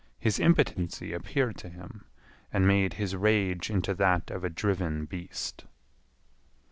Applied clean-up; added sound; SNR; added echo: neural separator model SepFormer DNS4.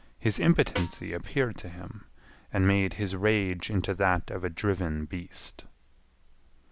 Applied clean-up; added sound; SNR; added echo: none; Snare drum; 11 dB; none.